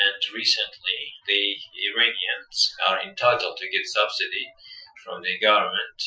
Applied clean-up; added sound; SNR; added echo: classical method Wiener filter.